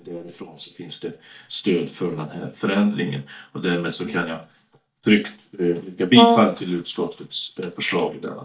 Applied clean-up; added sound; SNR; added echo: neural mask model DeepFilterNet 3.